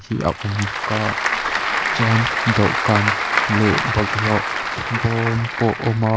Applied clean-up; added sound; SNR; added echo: none; Applause / Crowd; 1 dB; none.